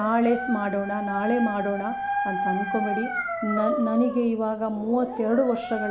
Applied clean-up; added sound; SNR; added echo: none; Dog; 5 dB; none.